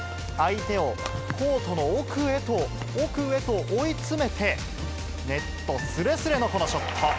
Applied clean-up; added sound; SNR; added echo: none; none; none; none.